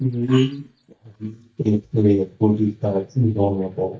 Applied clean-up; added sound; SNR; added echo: neural mask model DeepFilterNet 3.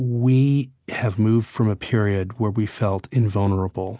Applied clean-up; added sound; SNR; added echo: none; none; none; none.